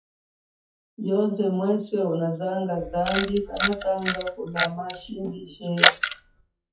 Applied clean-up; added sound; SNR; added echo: classical method WPE with log-MMSE.